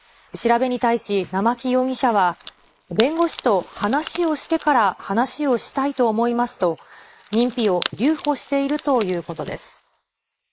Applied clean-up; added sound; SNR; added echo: neural mask model Resemble Enhance denoiser.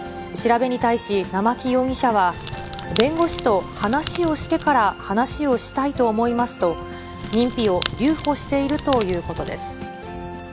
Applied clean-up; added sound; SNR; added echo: none; Crackle; 11 dB; none.